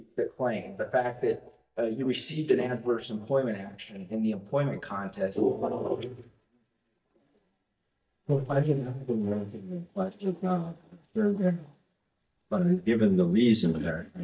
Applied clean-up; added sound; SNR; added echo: neural mask model DeepFilterNet 3.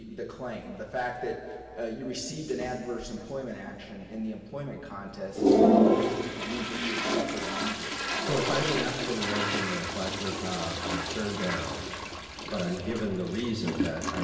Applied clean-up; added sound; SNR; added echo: none; Toilet flush; -3 dB; reverberation time 2.5 s.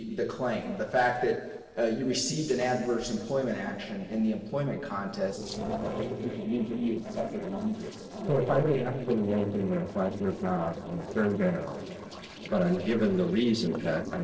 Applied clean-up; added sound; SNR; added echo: neural separator model SepFormer DNS4.